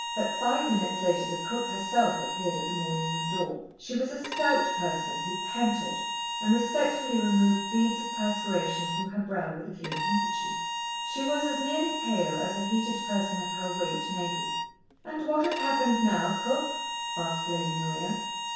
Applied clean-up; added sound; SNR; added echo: none; Bowed string instrument; 3 dB; reverberation time 0.7 s.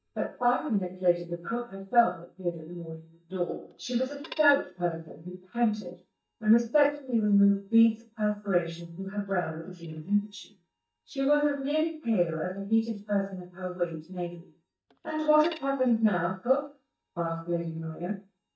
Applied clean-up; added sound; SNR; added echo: neural mask model DeepFilterNet 3.